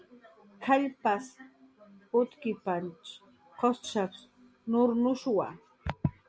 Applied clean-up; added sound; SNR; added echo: none; none; none; none.